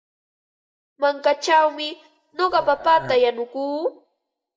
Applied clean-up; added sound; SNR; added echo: neural mask model DeepFilterNet 3.